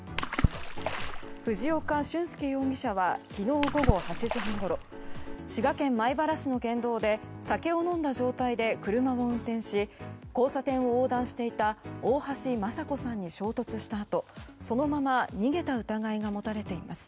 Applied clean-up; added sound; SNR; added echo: none; Water / Splash, splatter; 1 dB; none.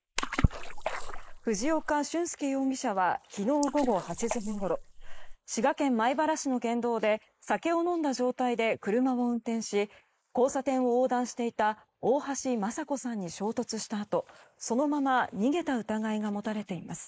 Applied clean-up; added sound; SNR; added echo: neural mask model Resemble Enhance denoiser.